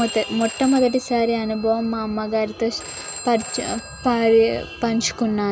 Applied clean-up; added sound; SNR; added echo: none; Telephone; 16 dB; none.